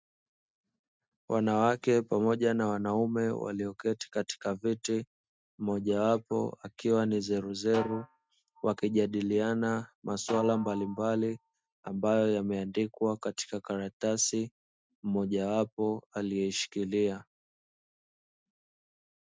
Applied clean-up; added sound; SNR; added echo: neural mask model RNNoise.